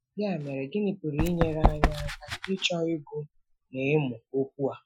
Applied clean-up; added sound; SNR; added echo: classical method Wiener filter.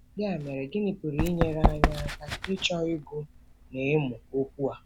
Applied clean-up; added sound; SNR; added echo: none; Run; 1 dB; none.